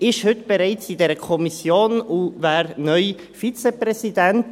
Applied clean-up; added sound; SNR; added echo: none; none; none; none.